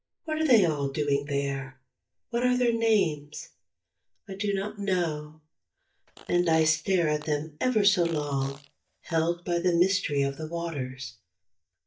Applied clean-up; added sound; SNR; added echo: neural mask model DeepFilterNet 3.